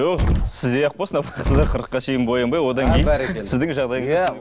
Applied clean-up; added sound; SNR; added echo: none; Explosion; 2 dB; none.